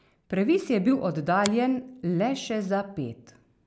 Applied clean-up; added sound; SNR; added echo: none; Finger snapping; 16 dB; none.